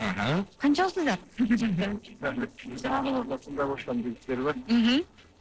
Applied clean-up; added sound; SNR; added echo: neural separator model SepFormer DNS4.